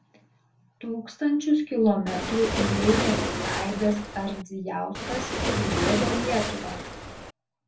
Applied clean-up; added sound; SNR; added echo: none; Waves, surf; 1 dB; reverberation time 0.2 s.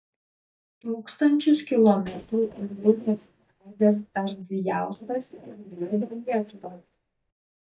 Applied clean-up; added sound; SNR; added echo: neural mask model DeepFilterNet 3.